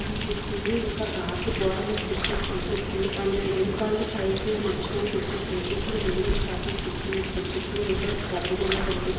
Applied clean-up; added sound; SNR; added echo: none; Rain; 1 dB; reverberation time 1.0 s.